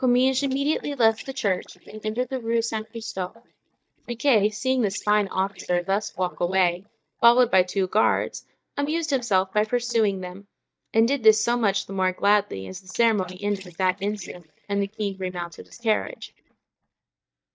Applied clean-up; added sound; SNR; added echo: neural mask model DeepFilterNet 3.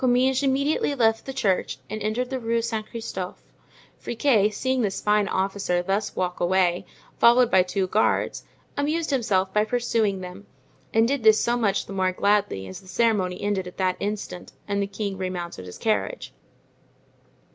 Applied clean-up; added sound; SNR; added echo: none; none; none; none.